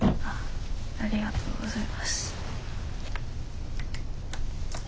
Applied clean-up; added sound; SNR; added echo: none; none; none; none.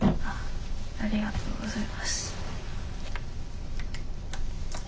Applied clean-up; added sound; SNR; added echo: none; none; none; reverberation time 0.7 s.